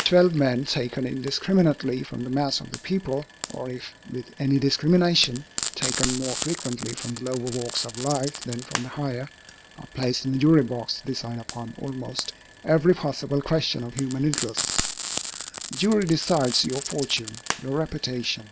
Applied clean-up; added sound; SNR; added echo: none; Frying (food); 10 dB; none.